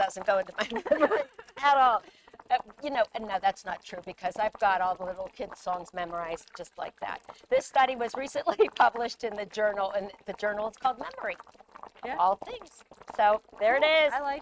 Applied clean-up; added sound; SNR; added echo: neural mask model RNNoise.